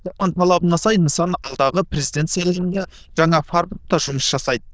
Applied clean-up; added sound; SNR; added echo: neural diffusion model UNIVERSE++.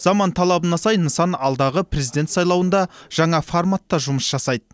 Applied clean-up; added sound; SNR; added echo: none; none; none; none.